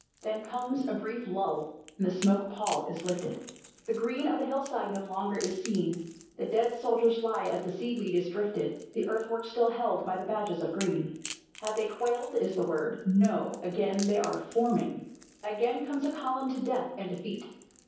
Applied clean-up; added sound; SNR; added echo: none; Crack / Crackle; 19 dB; reverberation time 0.9 s.